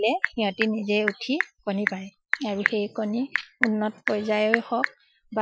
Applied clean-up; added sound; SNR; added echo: classical method Wiener filter.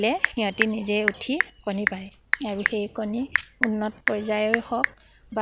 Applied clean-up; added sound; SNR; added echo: none; Telephone / Typing; 2 dB; none.